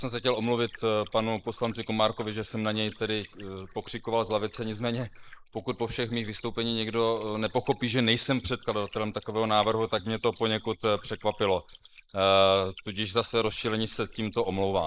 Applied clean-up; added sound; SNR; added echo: neural mask model Resemble Enhance denoiser.